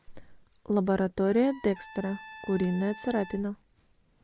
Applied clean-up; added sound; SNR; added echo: none; Trumpet; 19 dB; none.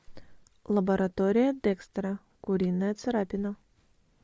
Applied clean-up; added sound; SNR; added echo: none; none; none; none.